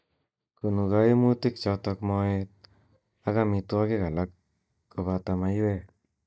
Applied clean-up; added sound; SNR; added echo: neural mask model DeepFilterNet 3.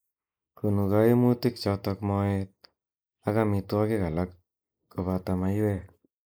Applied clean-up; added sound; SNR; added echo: neural mask model Resemble Enhance denoiser.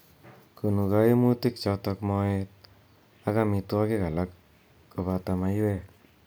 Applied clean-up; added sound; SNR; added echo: none; none; none; none.